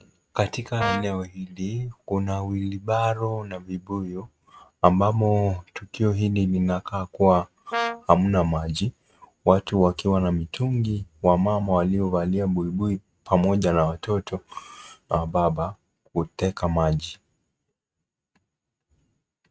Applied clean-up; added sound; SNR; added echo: neural mask model RNNoise.